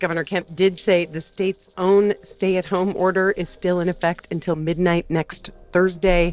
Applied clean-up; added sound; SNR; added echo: neural separator model SepFormer DNS4.